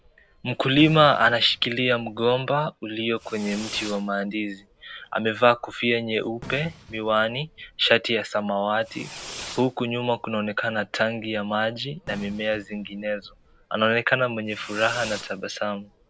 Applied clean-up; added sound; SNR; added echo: none; Fireworks; 19 dB; none.